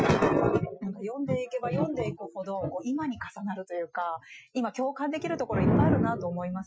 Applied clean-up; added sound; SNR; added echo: classical method Wiener filter.